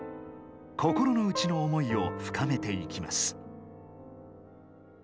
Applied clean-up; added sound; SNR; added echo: none; none; none; none.